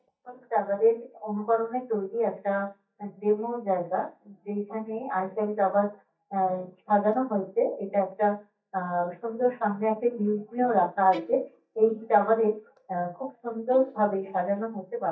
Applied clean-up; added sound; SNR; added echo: neural mask model DeepFilterNet 3.